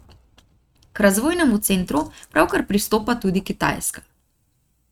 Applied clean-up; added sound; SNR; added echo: neural mask model RNNoise.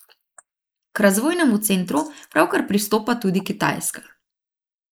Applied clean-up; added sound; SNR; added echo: neural mask model Resemble Enhance denoiser.